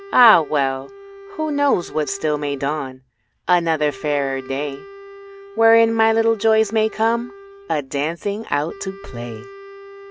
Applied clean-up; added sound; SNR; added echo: none; Wind instrument, woodwind instrument; 18 dB; none.